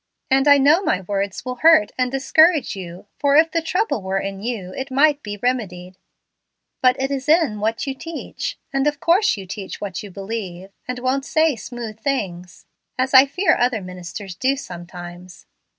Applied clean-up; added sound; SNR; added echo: none; none; none; none.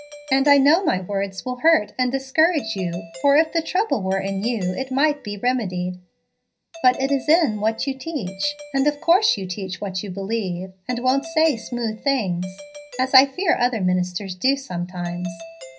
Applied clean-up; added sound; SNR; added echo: none; Doorbell; 20 dB; reverberation time 0.5 s.